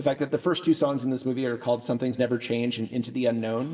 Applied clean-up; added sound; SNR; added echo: none; none; none; reverberation time 2.6 s.